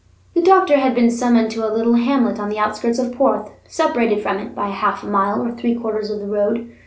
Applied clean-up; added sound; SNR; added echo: none; none; none; none.